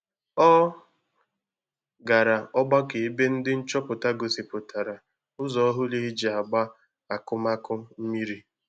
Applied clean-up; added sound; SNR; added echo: none; none; none; none.